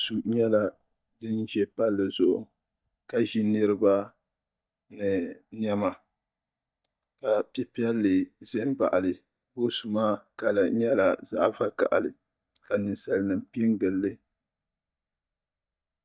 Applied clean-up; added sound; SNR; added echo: neural mask model DeepFilterNet 3.